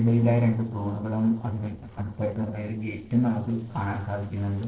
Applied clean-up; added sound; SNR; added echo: neural separator model SepFormer DNS4.